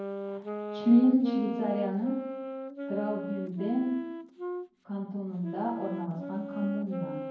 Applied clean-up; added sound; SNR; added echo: none; Wind instrument, woodwind instrument; 8 dB; reverberation time 0.9 s.